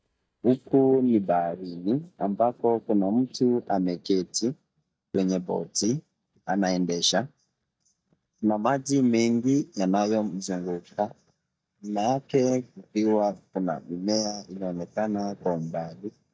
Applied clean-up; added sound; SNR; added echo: neural mask model DeepFilterNet 3.